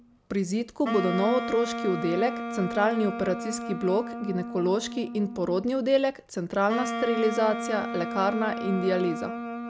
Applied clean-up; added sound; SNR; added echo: none; Wind instrument, woodwind instrument; 7 dB; none.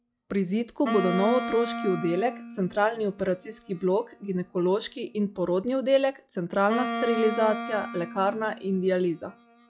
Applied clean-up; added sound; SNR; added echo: classical method log-MMSE.